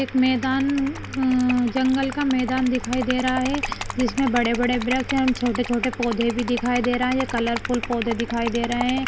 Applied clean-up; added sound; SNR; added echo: none; Liquid; 10 dB; none.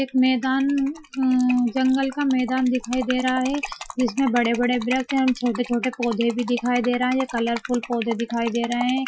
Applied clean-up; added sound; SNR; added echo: classical method Wiener filter.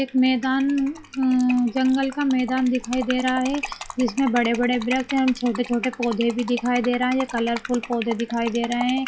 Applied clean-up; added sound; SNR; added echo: classical method log-MMSE.